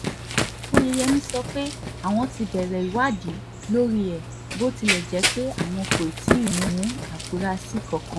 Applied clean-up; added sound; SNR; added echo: none; Run; 2 dB; none.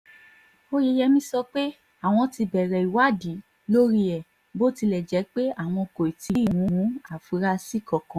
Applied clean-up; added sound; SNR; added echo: none; none; none; none.